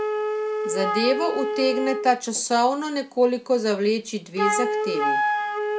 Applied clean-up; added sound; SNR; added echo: none; Wind instrument, woodwind instrument; 2 dB; none.